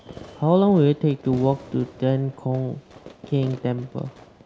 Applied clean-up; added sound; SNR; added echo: none; Fireworks; 19 dB; none.